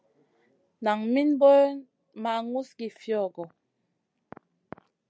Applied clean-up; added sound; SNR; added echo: none; none; none; none.